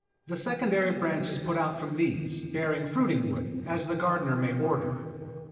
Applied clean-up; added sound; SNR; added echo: neural separator model SepFormer DNS4.